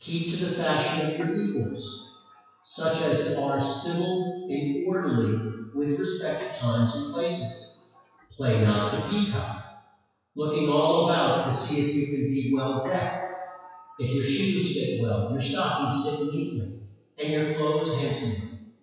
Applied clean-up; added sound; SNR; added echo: classical method WPE with log-MMSE.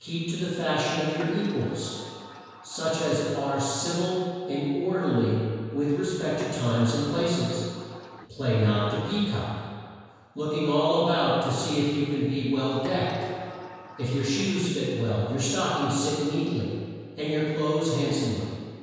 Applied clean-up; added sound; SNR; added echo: none; Sliding door; 20 dB; reverberation time 1.9 s.